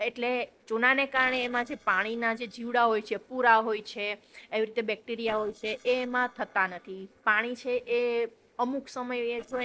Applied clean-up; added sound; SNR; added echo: neural separator model SepFormer DNS4.